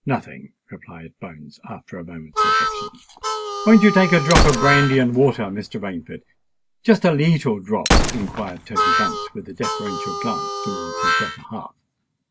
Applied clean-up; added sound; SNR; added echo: none; Gunshot, gunfire + Harmonica; 0 dB; none.